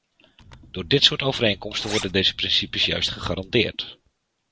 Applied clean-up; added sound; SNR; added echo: none; Zipper (clothing); 15 dB; none.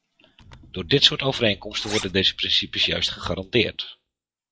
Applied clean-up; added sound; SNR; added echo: classical method log-MMSE.